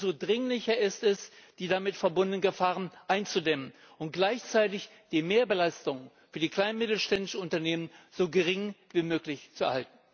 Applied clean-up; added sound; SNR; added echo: none; none; none; none.